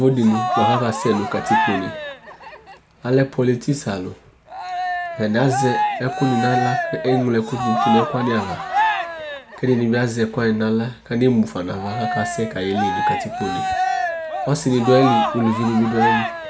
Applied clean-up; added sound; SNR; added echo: none; Cheering; 3 dB; none.